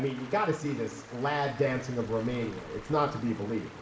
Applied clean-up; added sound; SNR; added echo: none; Stream; 16 dB; reverberation time 0.8 s.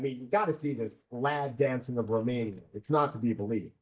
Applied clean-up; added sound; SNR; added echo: neural mask model DeepFilterNet 3.